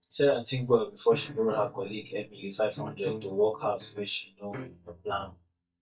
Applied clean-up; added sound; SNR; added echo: neural mask model DeepFilterNet 3.